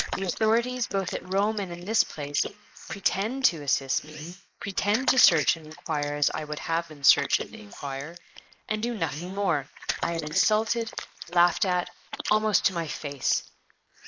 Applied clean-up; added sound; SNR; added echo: neural mask model Resemble Enhance denoiser.